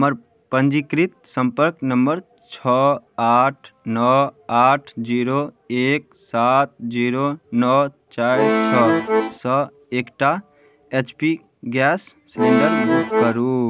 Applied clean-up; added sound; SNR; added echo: none; Accordion; -2 dB; none.